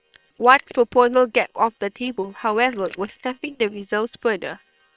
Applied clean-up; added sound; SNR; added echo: neural separator model SepFormer WHAM!.